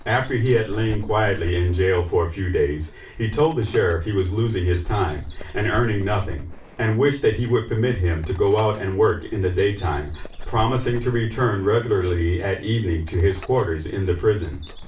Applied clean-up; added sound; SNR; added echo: none; Dog; 14 dB; reverberation time 0.3 s.